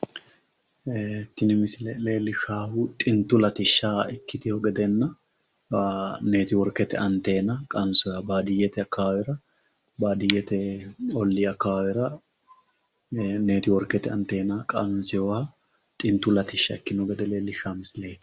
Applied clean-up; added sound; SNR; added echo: none; none; none; none.